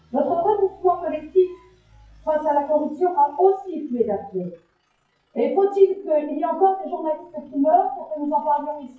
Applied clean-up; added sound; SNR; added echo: classical method WPE with log-MMSE.